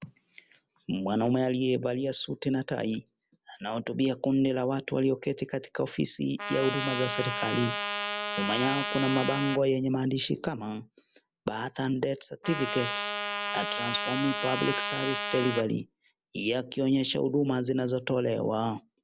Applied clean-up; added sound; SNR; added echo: none; Trumpet; 4 dB; none.